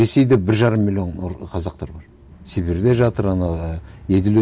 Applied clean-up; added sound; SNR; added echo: none; none; none; none.